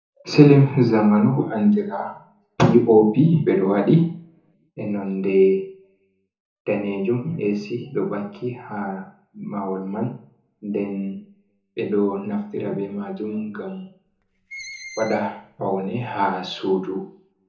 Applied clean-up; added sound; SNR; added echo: none; Screech; 20 dB; reverberation time 0.6 s.